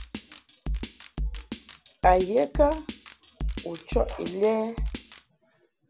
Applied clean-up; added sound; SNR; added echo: none; Drum kit; 6 dB; none.